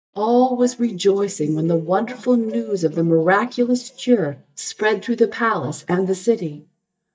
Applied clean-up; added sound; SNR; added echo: neural mask model DeepFilterNet 3.